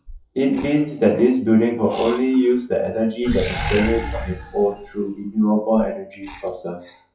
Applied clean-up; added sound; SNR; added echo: classical method WPE with log-MMSE.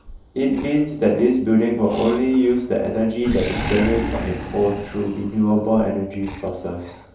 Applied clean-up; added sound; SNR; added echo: none; Animal; 12 dB; reverberation time 2.8 s.